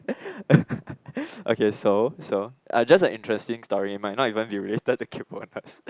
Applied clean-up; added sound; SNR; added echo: none; none; none; none.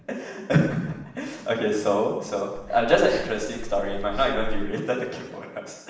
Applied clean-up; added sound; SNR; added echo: none; Breathing; 5 dB; reverberation time 1.0 s.